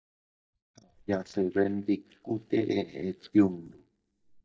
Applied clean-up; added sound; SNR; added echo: neural mask model DeepFilterNet 3.